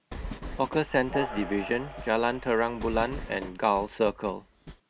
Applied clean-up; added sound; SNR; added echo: none; Train + Train; 10 dB; none.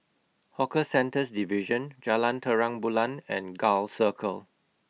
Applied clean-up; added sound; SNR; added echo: none; none; none; none.